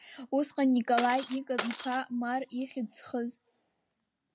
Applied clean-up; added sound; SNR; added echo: none; Shatter; -5 dB; none.